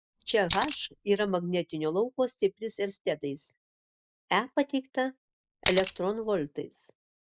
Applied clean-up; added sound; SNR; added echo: neural mask model Resemble Enhance denoiser.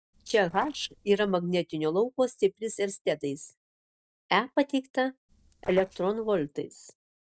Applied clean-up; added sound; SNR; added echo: neural separator model SepFormer DNS4.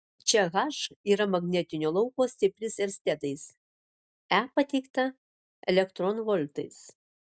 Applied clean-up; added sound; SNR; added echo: none; none; none; none.